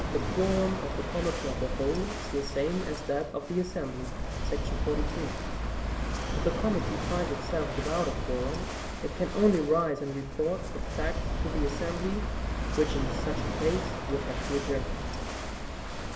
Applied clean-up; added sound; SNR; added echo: none; Walk, footsteps / Waves, surf / Wind; 1 dB; reverberation time 0.9 s.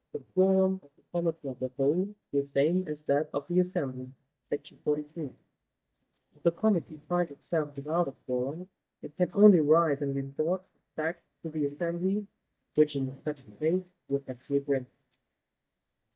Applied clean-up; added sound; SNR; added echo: neural mask model DeepFilterNet 3.